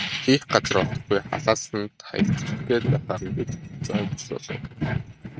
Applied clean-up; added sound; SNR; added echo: neural mask model RNNoise.